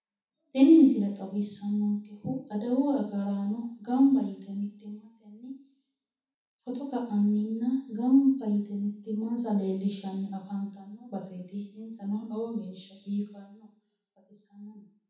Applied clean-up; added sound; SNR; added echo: none; none; none; reverberation time 0.7 s.